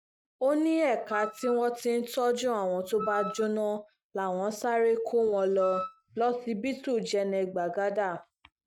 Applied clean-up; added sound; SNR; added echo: neural mask model RNNoise.